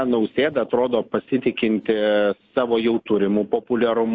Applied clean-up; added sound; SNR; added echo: none; none; none; none.